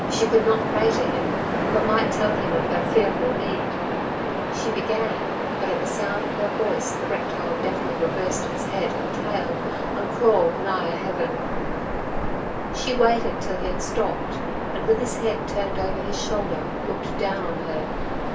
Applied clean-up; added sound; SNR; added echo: none; Waves, surf; -1 dB; reverberation time 0.2 s.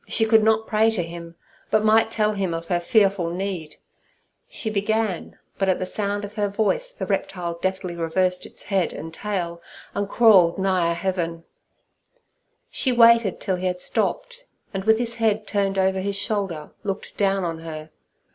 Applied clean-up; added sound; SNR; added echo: none; none; none; none.